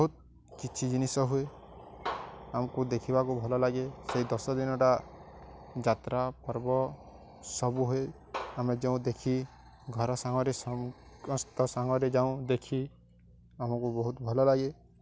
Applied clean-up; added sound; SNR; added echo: none; none; none; none.